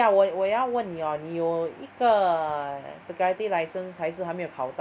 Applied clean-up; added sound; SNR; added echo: none; none; none; none.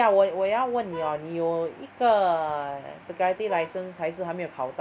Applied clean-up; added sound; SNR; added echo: none; Vehicle horn, car horn, honking; 17 dB; none.